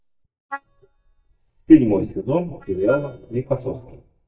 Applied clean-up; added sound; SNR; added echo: neural mask model DeepFilterNet 3.